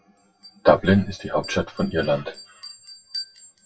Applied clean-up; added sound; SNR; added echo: classical method WPE with log-MMSE.